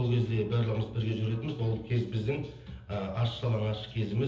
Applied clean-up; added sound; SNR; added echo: none; none; none; reverberation time 0.7 s.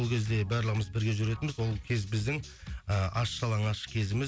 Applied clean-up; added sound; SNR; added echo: none; none; none; none.